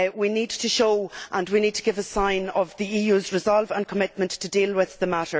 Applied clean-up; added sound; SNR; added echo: none; none; none; none.